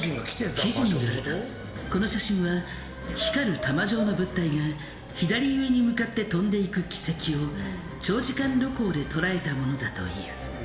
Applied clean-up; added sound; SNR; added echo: none; Bark / Motor vehicle (road) / Siren; 17 dB; reverberation time 1.0 s.